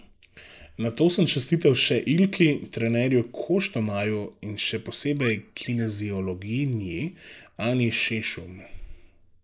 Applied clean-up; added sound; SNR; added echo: neural mask model Resemble Enhance denoiser.